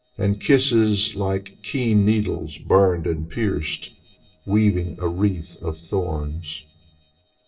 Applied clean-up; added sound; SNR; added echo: neural separator model SepFormer DNS4.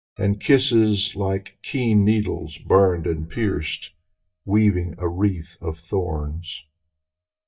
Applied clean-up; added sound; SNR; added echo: neural mask model DeepFilterNet 3.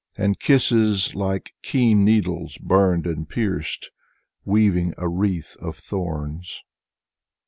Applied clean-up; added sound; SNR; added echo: none; none; none; none.